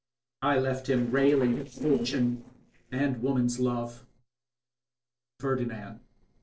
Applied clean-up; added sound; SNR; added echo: neural separator model SepFormer DNS4.